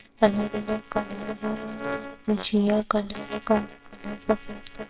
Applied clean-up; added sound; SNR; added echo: neural separator model SepFormer WHAMR!.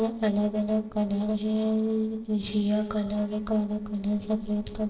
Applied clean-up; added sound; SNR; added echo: neural separator model SepFormer DNS4.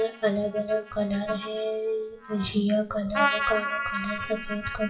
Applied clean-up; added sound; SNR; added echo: classical method WPE with log-MMSE.